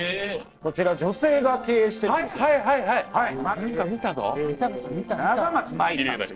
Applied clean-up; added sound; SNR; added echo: neural separator model SepFormer DNS4.